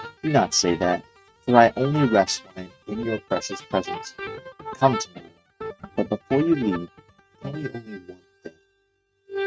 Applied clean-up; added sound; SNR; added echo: neural mask model RNNoise.